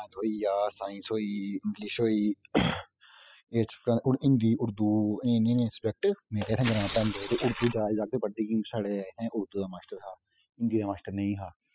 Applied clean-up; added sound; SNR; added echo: classical method spectral subtraction.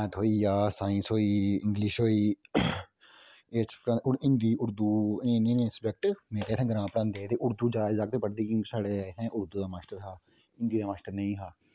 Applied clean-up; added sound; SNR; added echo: none; none; none; none.